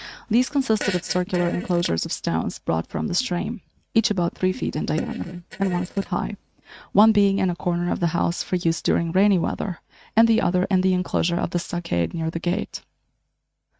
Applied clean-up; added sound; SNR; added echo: neural mask model RNNoise.